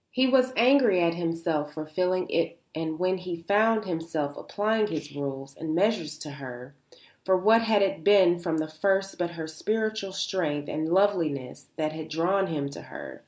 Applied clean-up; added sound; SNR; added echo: none; none; none; none.